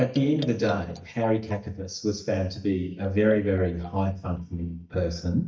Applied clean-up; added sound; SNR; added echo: neural mask model DeepFilterNet 3.